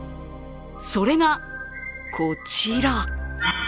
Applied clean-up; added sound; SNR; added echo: none; none; none; none.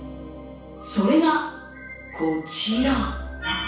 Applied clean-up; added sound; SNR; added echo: none; none; none; reverberation time 0.7 s.